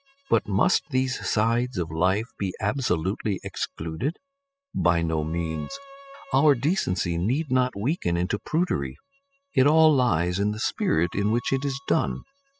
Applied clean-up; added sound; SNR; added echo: classical method spectral subtraction.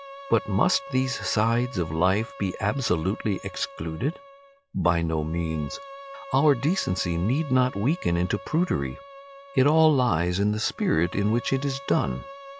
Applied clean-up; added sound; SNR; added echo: none; Bowed string instrument; 17 dB; none.